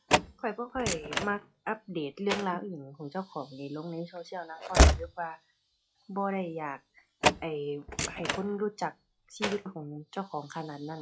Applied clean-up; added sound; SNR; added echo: classical method log-MMSE.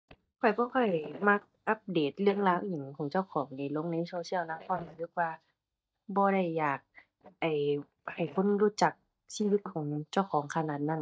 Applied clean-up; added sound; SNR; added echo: neural mask model DeepFilterNet 3.